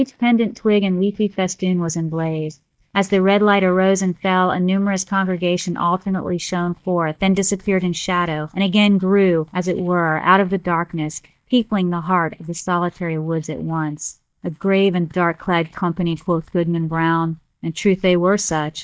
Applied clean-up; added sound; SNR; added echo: neural mask model DeepFilterNet 3.